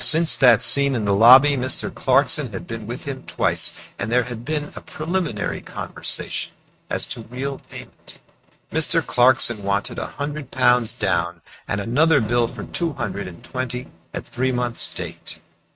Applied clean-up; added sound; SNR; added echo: neural mask model RNNoise.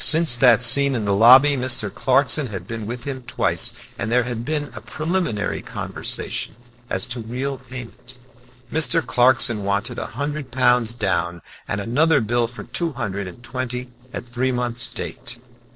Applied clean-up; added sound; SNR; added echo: neural separator model SepFormer DNS4.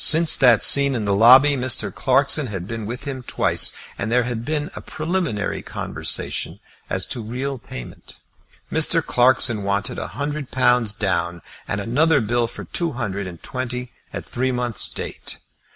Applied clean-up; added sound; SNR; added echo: none; none; none; none.